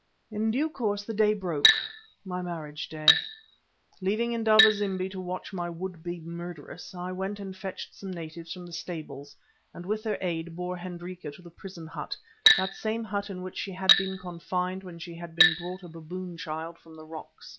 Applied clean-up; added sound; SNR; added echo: none; Glass; -3 dB; none.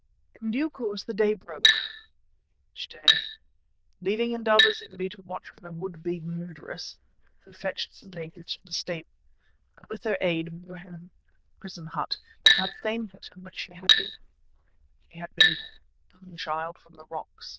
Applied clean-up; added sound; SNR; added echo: neural diffusion model UNIVERSE++.